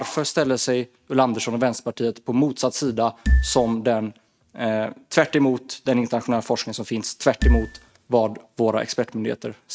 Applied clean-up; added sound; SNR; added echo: neural mask model RNNoise.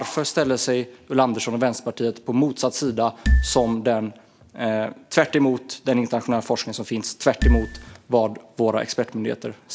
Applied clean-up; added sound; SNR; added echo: none; Marimba, xylophone; -4 dB; none.